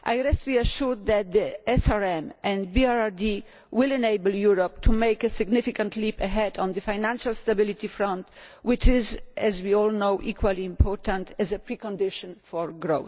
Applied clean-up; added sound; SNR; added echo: none; none; none; none.